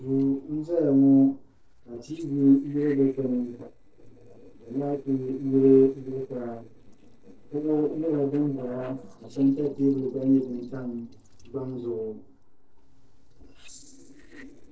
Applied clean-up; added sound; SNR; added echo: neural separator model SepFormer DNS4.